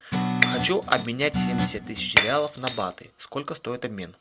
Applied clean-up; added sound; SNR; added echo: none; Guitar + Shatter; -1 dB; none.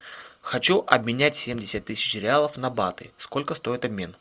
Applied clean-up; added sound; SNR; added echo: none; none; none; none.